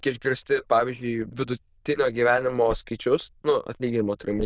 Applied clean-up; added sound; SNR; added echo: neural diffusion model UNIVERSE++.